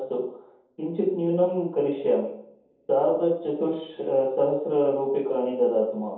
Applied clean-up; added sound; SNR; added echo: none; none; none; reverberation time 0.7 s.